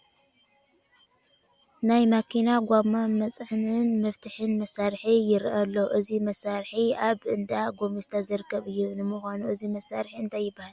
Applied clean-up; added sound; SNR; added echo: none; none; none; none.